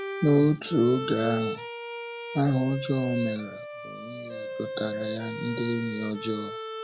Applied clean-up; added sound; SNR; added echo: none; Bowed string instrument; 8 dB; none.